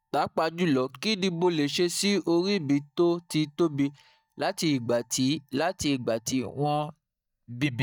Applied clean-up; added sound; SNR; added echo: neural mask model DeepFilterNet 3.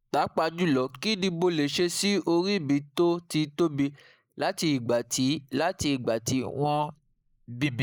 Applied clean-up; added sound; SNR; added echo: neural mask model Resemble Enhance denoiser.